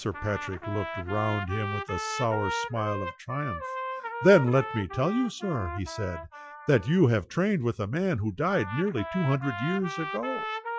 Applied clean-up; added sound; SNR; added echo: classical method Wiener filter.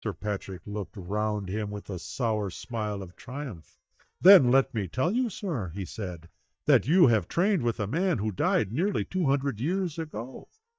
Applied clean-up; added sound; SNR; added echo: neural mask model DeepFilterNet 3.